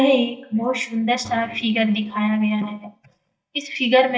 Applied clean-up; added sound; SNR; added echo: neural mask model DeepFilterNet 3.